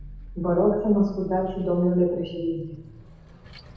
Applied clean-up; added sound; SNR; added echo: none; Vehicle; 17 dB; reverberation time 0.9 s.